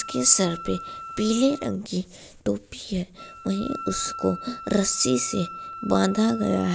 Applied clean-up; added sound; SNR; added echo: none; Wind instrument, woodwind instrument; 13 dB; none.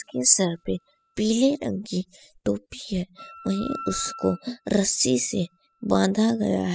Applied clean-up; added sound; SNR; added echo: classical method spectral subtraction.